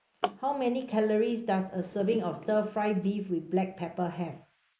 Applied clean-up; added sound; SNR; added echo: neural mask model Resemble Enhance denoiser.